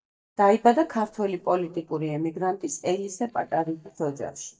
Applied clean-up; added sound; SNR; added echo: neural mask model DeepFilterNet 3.